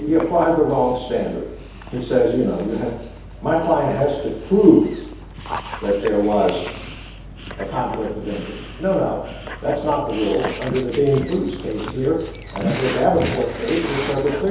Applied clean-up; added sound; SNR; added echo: none; Dog; 11 dB; reverberation time 2.2 s.